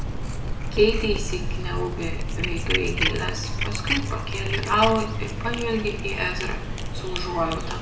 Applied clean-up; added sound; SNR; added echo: none; Cat; -1 dB; reverberation time 0.7 s.